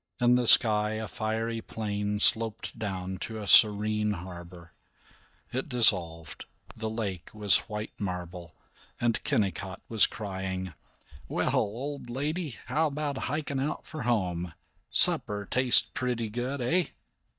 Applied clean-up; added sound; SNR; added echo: neural mask model DeepFilterNet 3.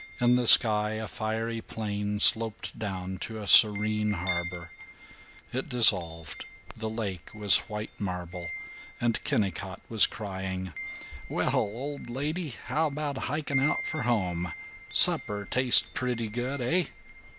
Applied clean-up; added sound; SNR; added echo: none; Wind chime; 12 dB; none.